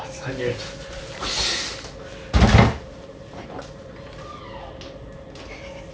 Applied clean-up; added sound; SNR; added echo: none; none; none; none.